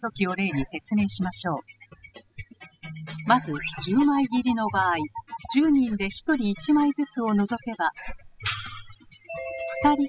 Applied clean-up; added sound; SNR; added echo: classical method spectral subtraction.